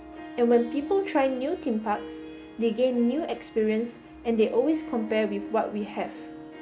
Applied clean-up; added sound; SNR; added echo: none; Harp; 13 dB; none.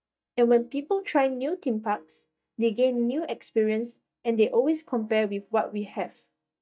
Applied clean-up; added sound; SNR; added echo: neural mask model DeepFilterNet 3.